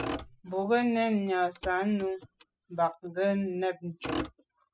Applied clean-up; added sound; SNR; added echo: classical method spectral subtraction.